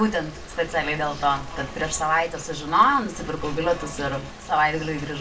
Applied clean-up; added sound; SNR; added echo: none; Stream; 20 dB; reverberation time 0.2 s.